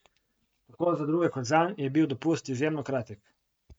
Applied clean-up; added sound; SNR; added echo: none; none; none; none.